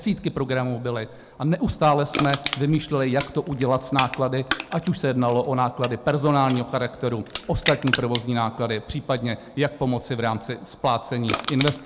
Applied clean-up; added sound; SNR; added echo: none; Crushing; 10 dB; none.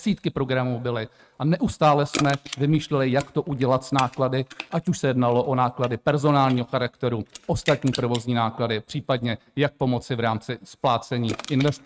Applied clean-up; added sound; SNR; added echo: neural mask model RNNoise.